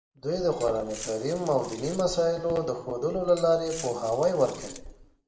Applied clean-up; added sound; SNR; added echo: none; Glass; 17 dB; reverberation time 0.8 s.